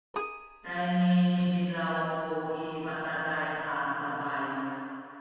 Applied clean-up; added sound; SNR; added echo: none; Keyboard (musical); 15 dB; reverberation time 2.1 s.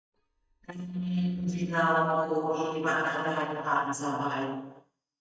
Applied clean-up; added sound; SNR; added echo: neural mask model DeepFilterNet 3.